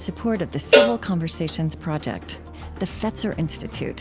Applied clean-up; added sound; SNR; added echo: none; Cowbell; -4 dB; none.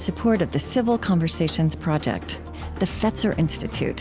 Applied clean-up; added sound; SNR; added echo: none; none; none; none.